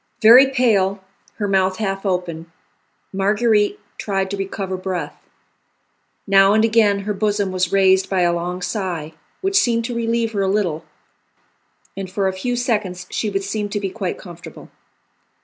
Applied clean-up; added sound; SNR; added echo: none; none; none; none.